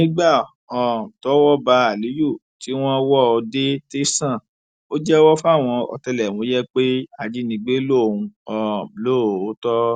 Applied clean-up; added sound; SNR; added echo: none; none; none; none.